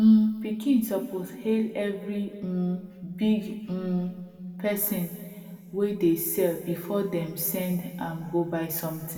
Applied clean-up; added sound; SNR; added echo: none; none; none; reverberation time 2.1 s.